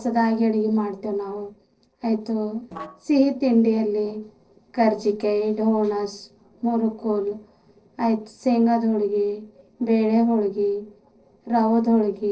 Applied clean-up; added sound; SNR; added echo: neural separator model SepFormer DNS4.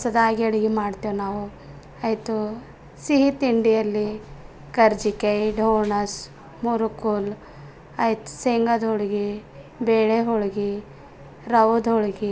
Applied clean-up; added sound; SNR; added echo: none; none; none; none.